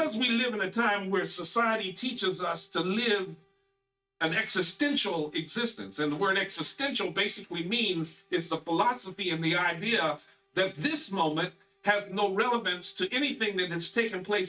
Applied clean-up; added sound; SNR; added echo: neural mask model RNNoise.